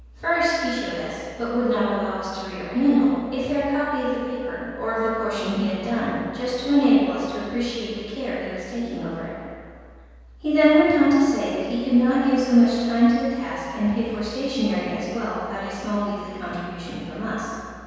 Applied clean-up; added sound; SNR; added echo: none; none; none; reverberation time 1.9 s.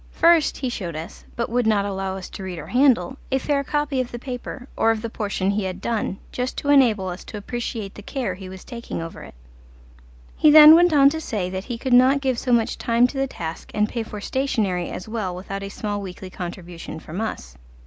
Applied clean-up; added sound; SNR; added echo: none; none; none; none.